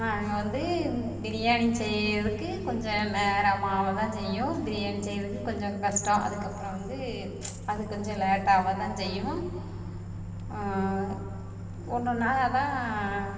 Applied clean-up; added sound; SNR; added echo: none; Microwave oven; 9 dB; reverberation time 2.7 s.